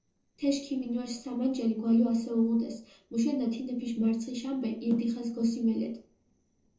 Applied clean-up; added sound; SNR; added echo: neural separator model SepFormer DNS4.